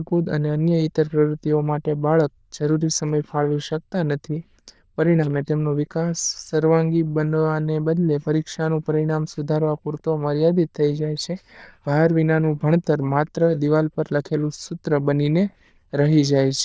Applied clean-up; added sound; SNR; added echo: neural diffusion model UNIVERSE++.